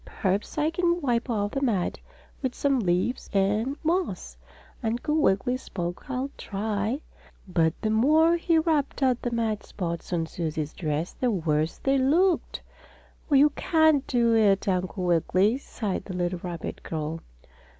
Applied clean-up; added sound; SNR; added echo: none; none; none; none.